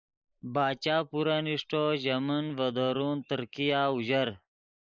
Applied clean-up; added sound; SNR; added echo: neural mask model Resemble Enhance denoiser.